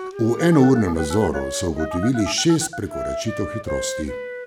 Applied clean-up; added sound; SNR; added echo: none; Telephone + Wind instrument, woodwind instrument; 9 dB; none.